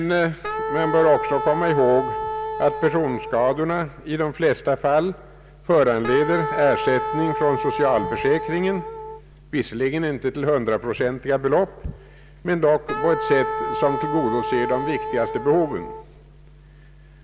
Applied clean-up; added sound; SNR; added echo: none; Wind instrument, woodwind instrument; 6 dB; none.